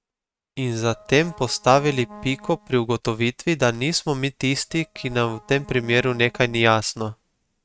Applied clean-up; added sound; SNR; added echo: neural mask model RNNoise.